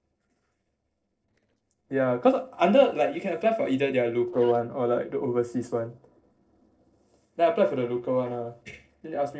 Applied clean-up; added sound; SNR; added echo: neural separator model SepFormer DNS4.